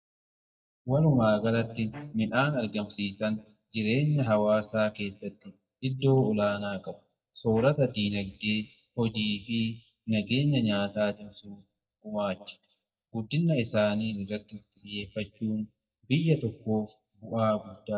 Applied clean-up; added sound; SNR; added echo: neural mask model DeepFilterNet 3.